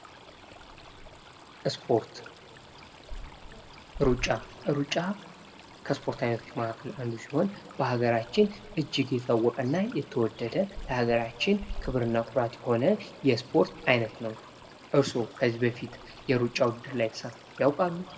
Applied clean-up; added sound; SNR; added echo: none; Stream; 16 dB; reverberation time 0.9 s.